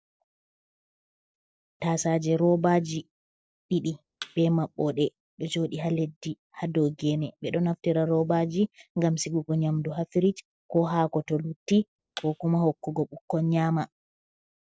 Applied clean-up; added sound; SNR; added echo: neural separator model SepFormer DNS4.